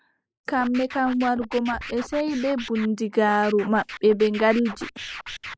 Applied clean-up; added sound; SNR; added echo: neural mask model Resemble Enhance denoiser.